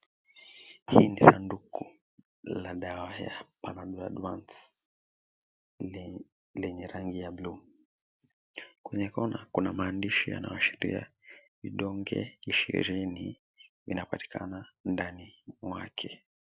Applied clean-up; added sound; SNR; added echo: none; none; none; none.